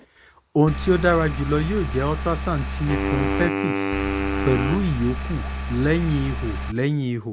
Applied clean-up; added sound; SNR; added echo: none; Engine + Wind instrument, woodwind instrument; 2 dB; none.